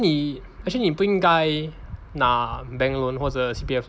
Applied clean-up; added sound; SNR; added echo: none; none; none; none.